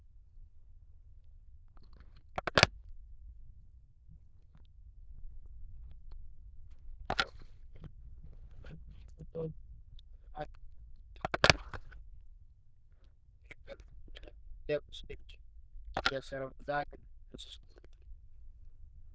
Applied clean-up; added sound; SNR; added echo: neural diffusion model UNIVERSE++.